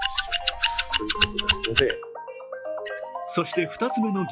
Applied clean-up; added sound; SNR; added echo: classical method log-MMSE.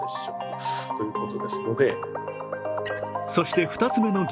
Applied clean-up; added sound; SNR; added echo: none; none; none; none.